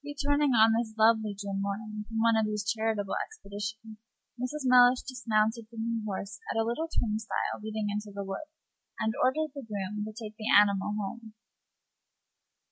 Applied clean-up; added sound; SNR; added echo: none; none; none; none.